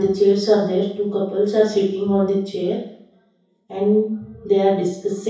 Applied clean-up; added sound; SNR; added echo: none; none; none; reverberation time 0.6 s.